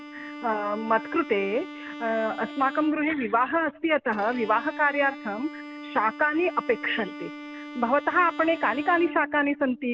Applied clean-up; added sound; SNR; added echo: none; Bowed string instrument; 13 dB; none.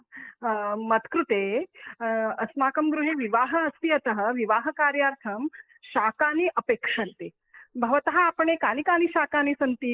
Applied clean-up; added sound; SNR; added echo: neural mask model Resemble Enhance denoiser.